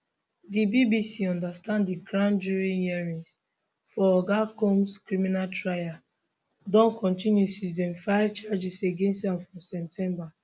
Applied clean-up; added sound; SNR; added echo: none; none; none; none.